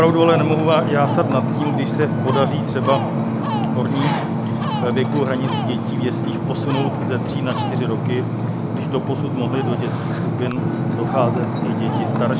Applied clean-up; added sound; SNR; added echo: none; Ocean; -2 dB; none.